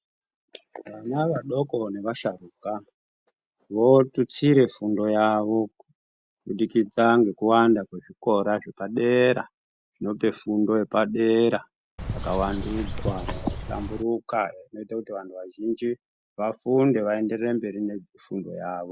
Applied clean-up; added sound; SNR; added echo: none; Bird; 6 dB; none.